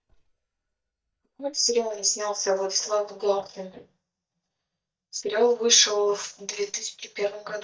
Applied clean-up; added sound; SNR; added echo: neural mask model DeepFilterNet 3.